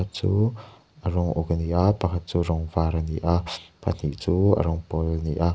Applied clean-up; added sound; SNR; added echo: none; none; none; none.